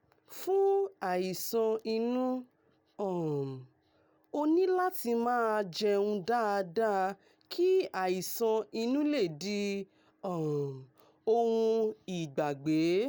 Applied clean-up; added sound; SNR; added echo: none; none; none; none.